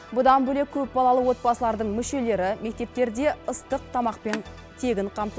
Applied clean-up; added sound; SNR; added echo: none; Telephone; 17 dB; none.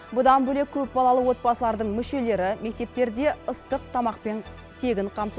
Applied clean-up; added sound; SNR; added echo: none; none; none; none.